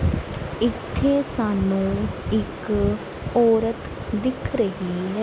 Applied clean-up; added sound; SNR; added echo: none; none; none; none.